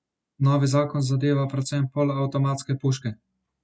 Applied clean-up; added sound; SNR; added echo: none; none; none; none.